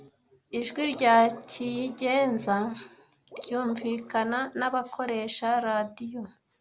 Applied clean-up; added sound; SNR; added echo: none; Water / Liquid; 18 dB; none.